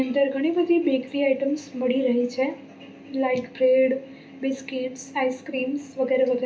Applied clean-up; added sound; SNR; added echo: none; none; none; reverberation time 0.3 s.